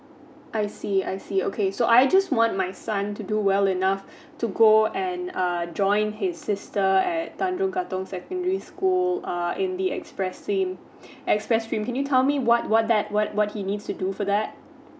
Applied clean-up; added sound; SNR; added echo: none; none; none; none.